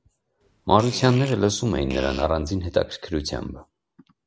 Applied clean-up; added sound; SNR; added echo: none; Fart; 16 dB; none.